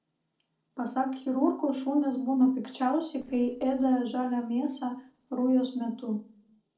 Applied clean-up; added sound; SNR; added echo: neural separator model SepFormer DNS4.